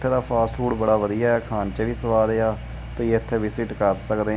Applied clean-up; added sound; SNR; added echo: none; none; none; none.